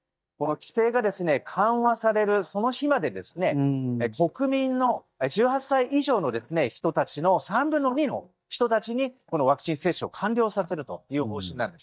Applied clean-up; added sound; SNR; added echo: neural mask model DeepFilterNet 3.